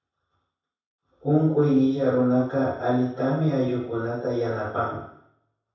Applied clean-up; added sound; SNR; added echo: none; none; none; reverberation time 0.7 s.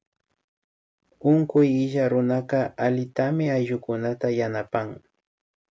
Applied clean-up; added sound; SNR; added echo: none; none; none; none.